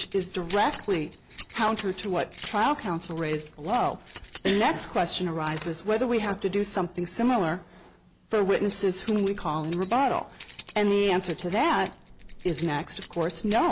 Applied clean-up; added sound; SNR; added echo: none; Keys jangling; 15 dB; none.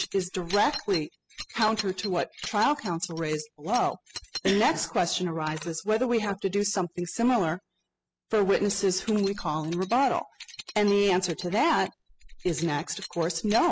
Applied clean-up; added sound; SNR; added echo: classical method spectral subtraction.